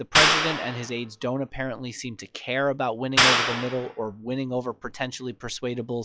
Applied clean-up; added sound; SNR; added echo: classical method log-MMSE.